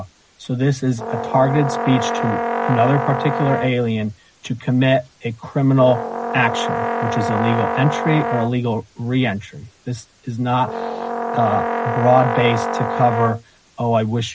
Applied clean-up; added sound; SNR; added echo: none; Brass instrument; 3 dB; none.